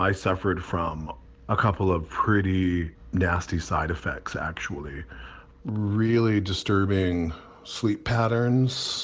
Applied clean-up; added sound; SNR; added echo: none; none; none; none.